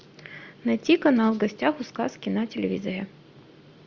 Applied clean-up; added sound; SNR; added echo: none; none; none; none.